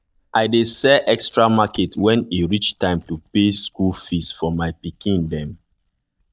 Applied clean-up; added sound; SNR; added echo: neural mask model DeepFilterNet 3.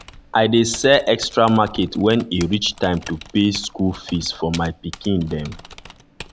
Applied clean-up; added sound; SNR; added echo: none; Typing; 19 dB; none.